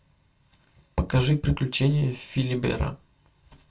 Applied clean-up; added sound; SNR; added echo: none; none; none; reverberation time 0.2 s.